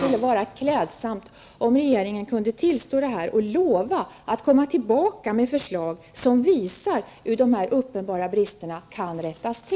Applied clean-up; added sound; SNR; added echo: none; none; none; none.